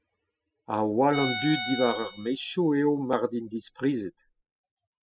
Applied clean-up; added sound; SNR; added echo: classical method spectral subtraction.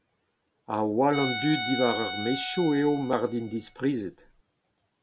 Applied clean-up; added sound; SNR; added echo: none; Bowed string instrument; 7 dB; none.